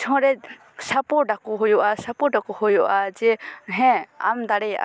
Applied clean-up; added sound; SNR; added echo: none; none; none; none.